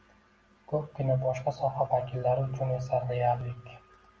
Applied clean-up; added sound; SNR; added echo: none; none; none; none.